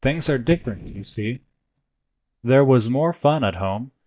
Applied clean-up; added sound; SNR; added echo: neural mask model DeepFilterNet 3.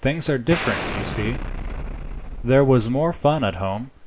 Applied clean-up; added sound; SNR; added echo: none; Explosion; 8 dB; none.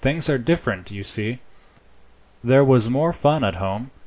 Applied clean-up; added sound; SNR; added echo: none; none; none; none.